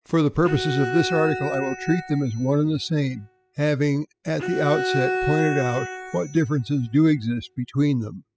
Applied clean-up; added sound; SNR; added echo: classical method spectral subtraction.